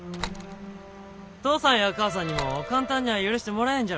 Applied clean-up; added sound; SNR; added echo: none; Slam; 16 dB; none.